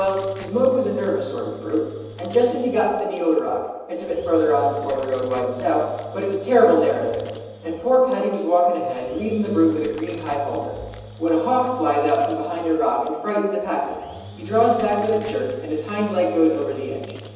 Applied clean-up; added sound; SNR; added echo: none; Engine / Drill; 18 dB; reverberation time 1.1 s.